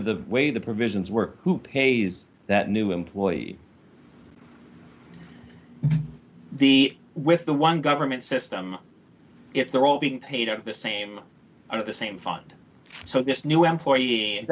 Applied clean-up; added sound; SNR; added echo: none; none; none; none.